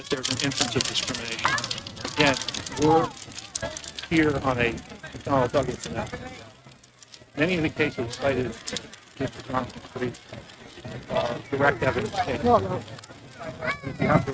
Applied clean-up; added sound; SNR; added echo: neural mask model RNNoise.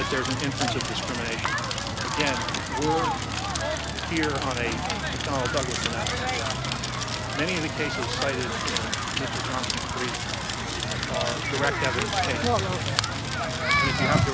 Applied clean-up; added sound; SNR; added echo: none; Crackle; -5 dB; none.